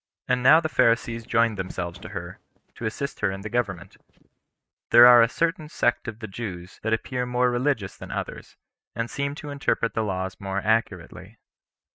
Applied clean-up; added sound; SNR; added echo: neural mask model RNNoise.